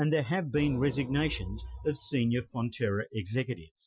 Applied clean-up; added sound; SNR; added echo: classical method Wiener filter.